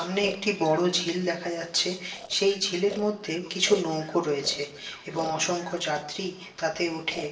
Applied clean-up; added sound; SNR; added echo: neural separator model SepFormer DNS4.